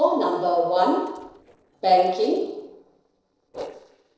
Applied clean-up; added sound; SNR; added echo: neural separator model SepFormer DNS4.